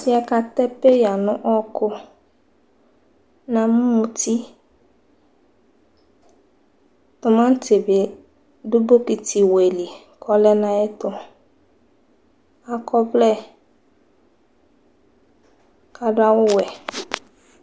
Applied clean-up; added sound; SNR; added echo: none; none; none; none.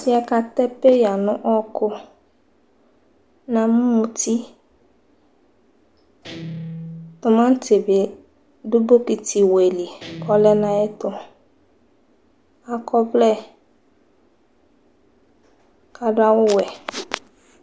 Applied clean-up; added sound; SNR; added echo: none; Guitar; 16 dB; none.